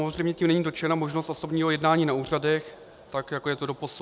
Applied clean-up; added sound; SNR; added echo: none; none; none; none.